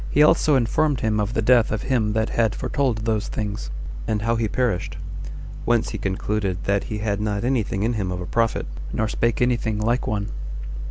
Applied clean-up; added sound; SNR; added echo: none; none; none; none.